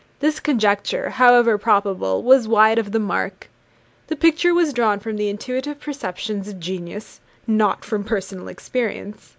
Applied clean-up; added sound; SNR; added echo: none; none; none; none.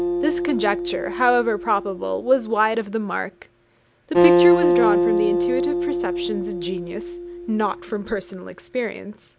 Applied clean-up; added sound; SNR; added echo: none; Acoustic guitar; -1 dB; none.